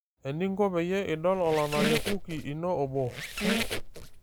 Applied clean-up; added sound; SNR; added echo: none; Squeak; 3 dB; none.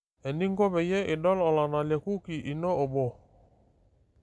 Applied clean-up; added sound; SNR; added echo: none; none; none; none.